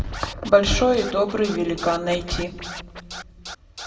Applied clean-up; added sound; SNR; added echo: none; Scratching (performance technique); 15 dB; reverberation time 1.0 s.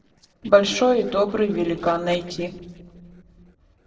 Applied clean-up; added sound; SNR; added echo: neural separator model SepFormer DNS4.